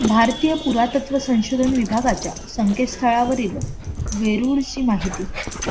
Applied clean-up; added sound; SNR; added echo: none; Dog; 10 dB; none.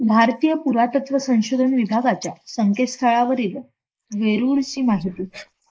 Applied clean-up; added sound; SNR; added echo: neural mask model Resemble Enhance denoiser.